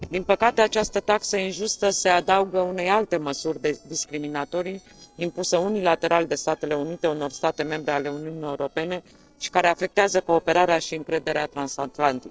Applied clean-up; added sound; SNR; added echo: neural separator model SepFormer DNS4.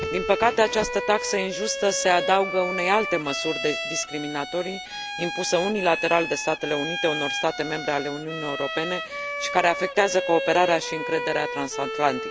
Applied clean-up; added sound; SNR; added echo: none; Bowed string instrument; 6 dB; none.